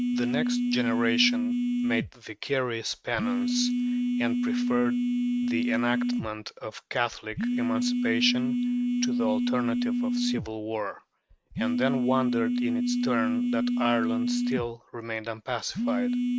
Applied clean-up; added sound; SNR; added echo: neural mask model RNNoise.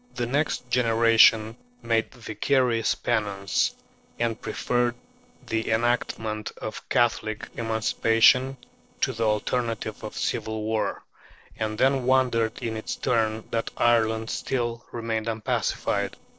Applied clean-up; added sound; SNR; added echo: neural separator model SepFormer DNS4.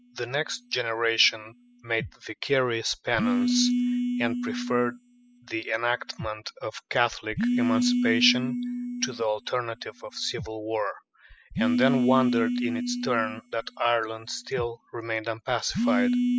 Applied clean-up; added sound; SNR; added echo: classical method spectral subtraction.